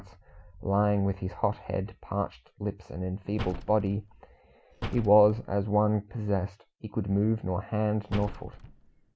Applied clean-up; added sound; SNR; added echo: none; Slam; 11 dB; none.